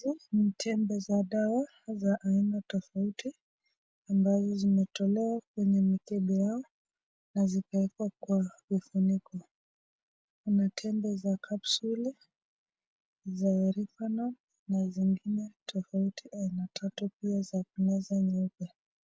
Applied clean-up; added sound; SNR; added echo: none; none; none; none.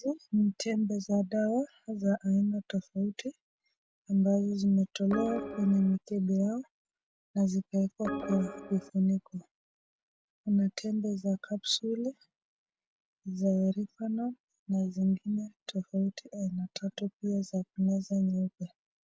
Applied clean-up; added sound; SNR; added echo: none; Organ; 7 dB; none.